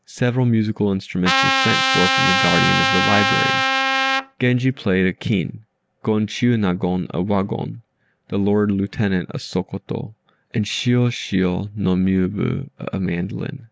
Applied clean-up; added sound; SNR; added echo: none; Trumpet; -3 dB; none.